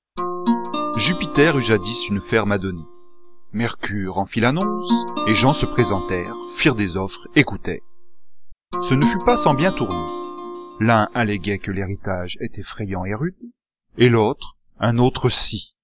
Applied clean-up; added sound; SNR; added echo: none; Guitar; 6 dB; none.